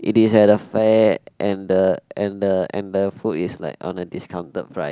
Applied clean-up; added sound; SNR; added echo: none; none; none; none.